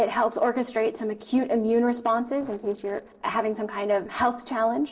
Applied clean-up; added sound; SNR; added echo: neural separator model SepFormer DNS4.